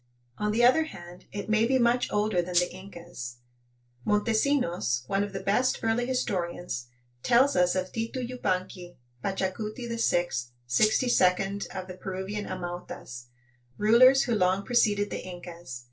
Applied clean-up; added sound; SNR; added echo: neural separator model SepFormer DNS4.